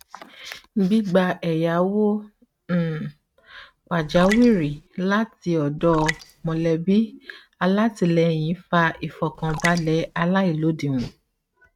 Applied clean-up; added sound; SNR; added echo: neural mask model RNNoise.